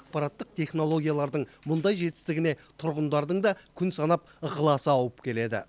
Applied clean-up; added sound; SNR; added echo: none; none; none; none.